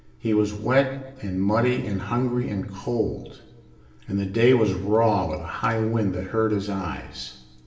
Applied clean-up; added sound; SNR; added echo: none; none; none; reverberation time 0.9 s.